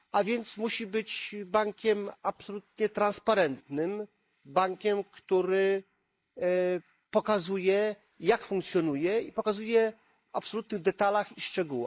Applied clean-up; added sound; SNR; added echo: neural mask model Resemble Enhance denoiser.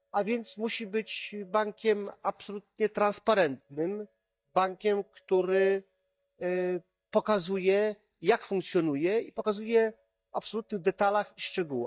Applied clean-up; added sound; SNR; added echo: neural mask model DeepFilterNet 3.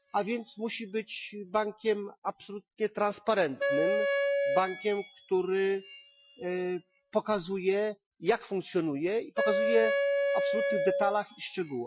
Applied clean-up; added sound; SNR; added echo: classical method Wiener filter.